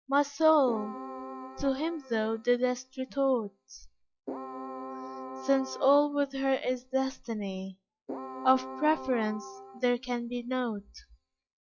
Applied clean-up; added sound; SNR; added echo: classical method log-MMSE.